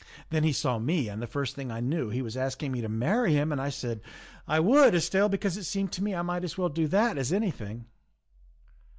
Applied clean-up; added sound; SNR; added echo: none; none; none; none.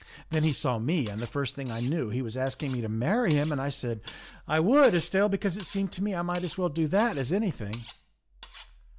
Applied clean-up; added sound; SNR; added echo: none; Cutlery, silverware; 17 dB; none.